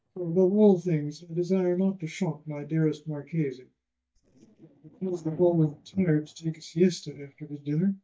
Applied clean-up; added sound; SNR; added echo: neural mask model DeepFilterNet 3.